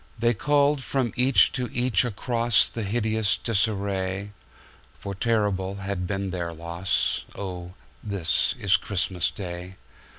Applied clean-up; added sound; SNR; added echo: none; none; none; none.